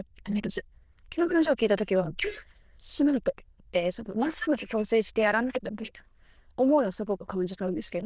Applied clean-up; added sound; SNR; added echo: neural diffusion model UNIVERSE++.